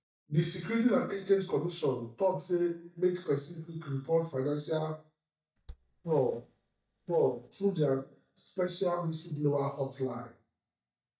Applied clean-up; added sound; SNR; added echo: neural mask model DeepFilterNet 3.